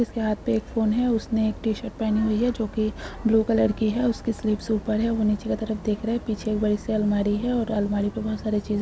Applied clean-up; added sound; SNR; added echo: none; none; none; none.